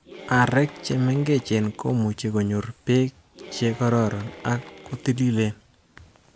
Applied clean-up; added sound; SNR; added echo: none; Applause / Cheering; 20 dB; none.